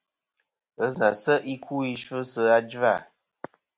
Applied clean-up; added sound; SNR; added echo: none; none; none; none.